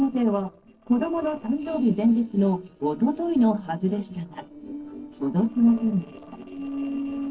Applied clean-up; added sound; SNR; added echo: neural separator model SepFormer DNS4.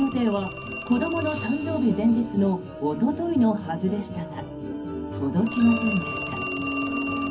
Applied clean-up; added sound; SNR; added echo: none; Telephone; 12 dB; reverberation time 0.4 s.